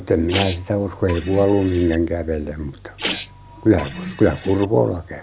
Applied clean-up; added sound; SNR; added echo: none; Printer; 11 dB; none.